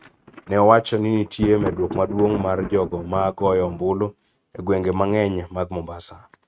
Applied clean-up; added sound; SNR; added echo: neural mask model RNNoise.